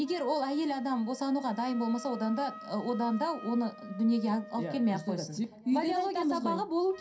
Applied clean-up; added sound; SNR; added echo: none; Wind instrument, woodwind instrument; 19 dB; reverberation time 0.3 s.